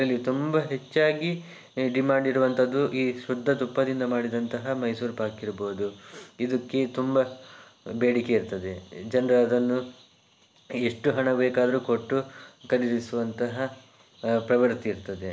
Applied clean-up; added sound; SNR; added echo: none; none; none; none.